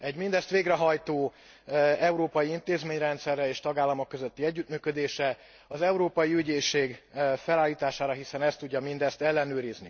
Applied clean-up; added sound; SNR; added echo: none; none; none; none.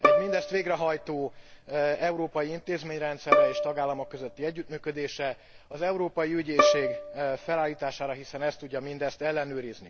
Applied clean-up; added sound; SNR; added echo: none; Bowed string instrument; 0 dB; none.